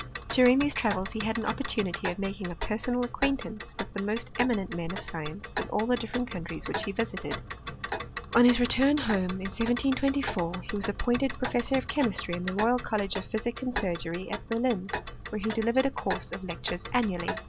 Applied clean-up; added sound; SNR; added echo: none; Tick; 8 dB; none.